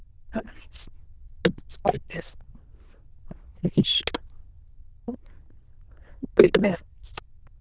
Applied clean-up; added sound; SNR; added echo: neural diffusion model UNIVERSE++.